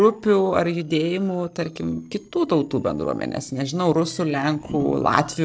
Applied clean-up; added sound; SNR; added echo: neural separator model SepFormer DNS4.